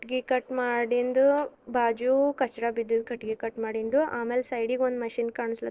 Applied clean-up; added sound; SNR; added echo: neural separator model SepFormer DNS4.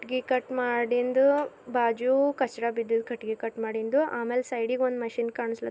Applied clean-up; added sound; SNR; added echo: none; none; none; none.